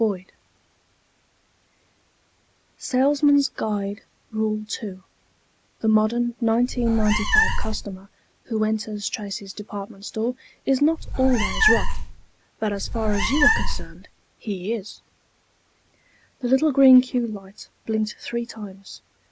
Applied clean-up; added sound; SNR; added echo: none; Meow; -3 dB; none.